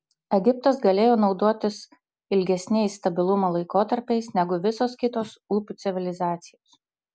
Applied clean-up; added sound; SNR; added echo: none; none; none; none.